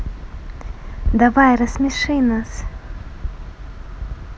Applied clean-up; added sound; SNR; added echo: none; none; none; none.